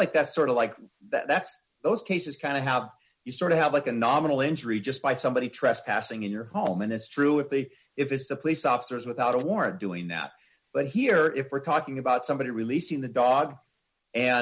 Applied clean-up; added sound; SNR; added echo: none; none; none; none.